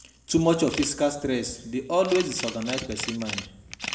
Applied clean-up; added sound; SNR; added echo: none; Camera; 11 dB; reverberation time 0.7 s.